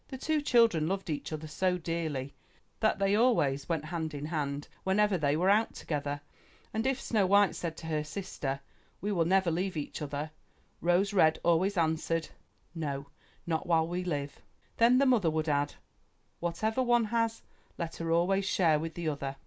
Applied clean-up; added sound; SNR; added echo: none; none; none; none.